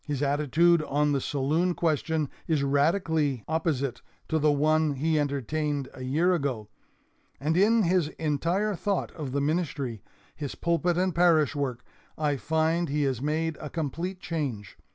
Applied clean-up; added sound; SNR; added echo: none; none; none; none.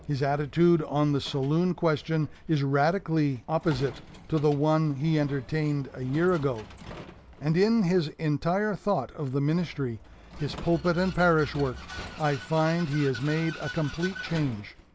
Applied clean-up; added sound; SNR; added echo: none; Vehicle; 17 dB; none.